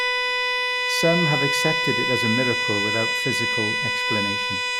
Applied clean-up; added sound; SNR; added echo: none; Bowed string instrument; -4 dB; none.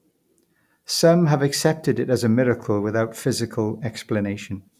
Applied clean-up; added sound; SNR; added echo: none; none; none; none.